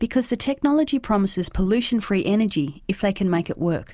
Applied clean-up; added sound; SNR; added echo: none; none; none; none.